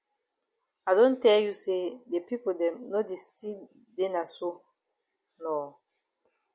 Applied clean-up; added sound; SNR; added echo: none; none; none; none.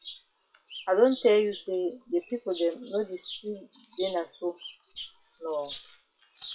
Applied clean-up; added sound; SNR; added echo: classical method WPE with log-MMSE.